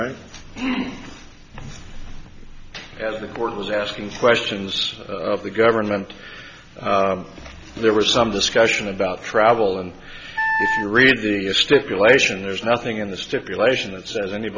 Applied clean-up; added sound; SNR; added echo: none; Wind instrument, woodwind instrument; 2 dB; none.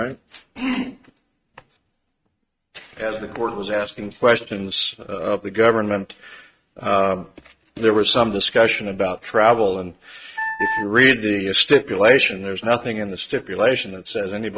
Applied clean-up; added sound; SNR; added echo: neural mask model RNNoise.